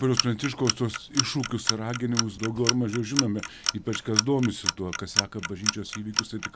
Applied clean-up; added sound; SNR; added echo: none; Clock; 2 dB; none.